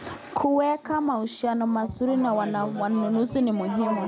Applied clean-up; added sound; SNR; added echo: none; none; none; none.